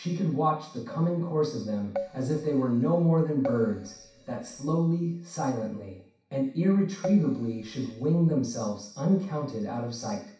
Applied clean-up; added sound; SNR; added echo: none; Keyboard (musical); 12 dB; reverberation time 0.6 s.